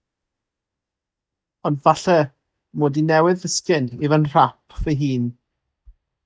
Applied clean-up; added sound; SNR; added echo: neural mask model DeepFilterNet 3.